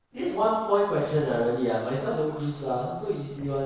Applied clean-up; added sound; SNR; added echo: neural separator model SepFormer DNS4.